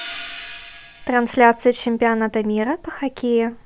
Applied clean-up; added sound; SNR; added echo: none; Hi-hat; 16 dB; none.